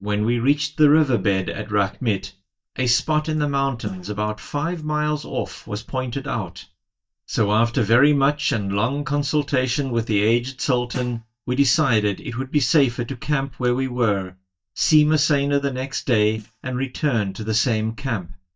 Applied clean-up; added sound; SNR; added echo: neural mask model DeepFilterNet 3.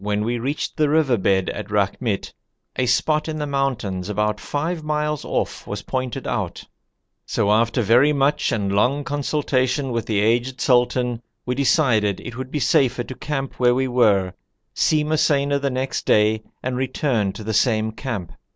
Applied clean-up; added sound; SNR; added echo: none; none; none; none.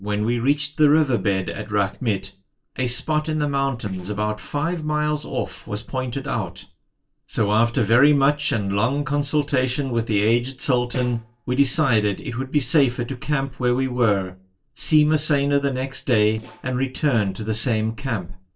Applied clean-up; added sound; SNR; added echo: neural separator model SepFormer DNS4.